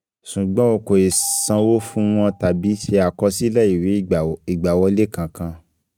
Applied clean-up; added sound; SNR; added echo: neural mask model RNNoise.